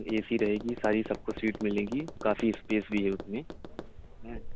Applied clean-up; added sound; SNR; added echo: none; Tap; 11 dB; none.